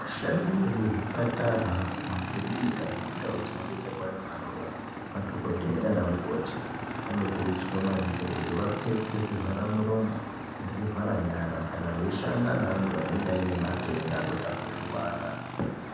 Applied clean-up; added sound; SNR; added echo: none; Motorcycle / Engine; 5 dB; reverberation time 1.0 s.